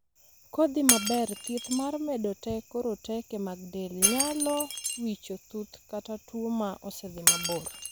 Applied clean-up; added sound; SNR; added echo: none; Shatter; 1 dB; none.